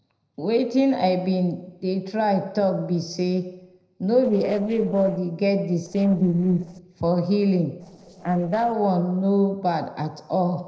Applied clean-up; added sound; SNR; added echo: neural separator model SepFormer DNS4.